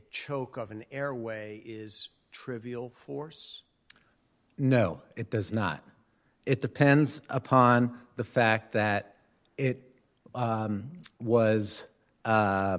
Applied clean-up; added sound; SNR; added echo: none; none; none; none.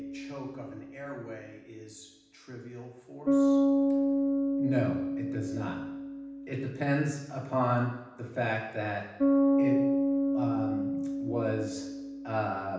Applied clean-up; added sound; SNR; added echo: none; Bass guitar; -5 dB; reverberation time 0.9 s.